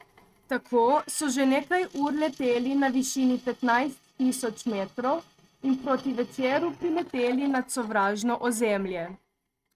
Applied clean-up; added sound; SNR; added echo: neural mask model RNNoise.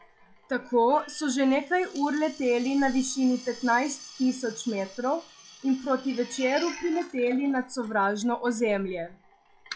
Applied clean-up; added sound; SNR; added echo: classical method log-MMSE.